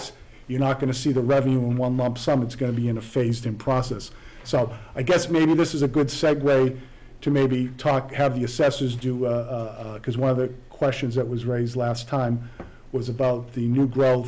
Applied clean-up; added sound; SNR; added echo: none; none; none; none.